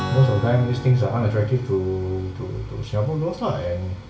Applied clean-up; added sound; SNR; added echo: none; Strum; 11 dB; reverberation time 0.2 s.